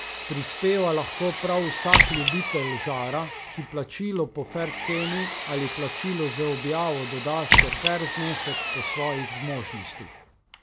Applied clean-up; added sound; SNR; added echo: none; Splash, splatter + Power tool; -1 dB; none.